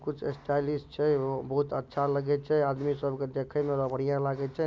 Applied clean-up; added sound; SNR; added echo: none; none; none; none.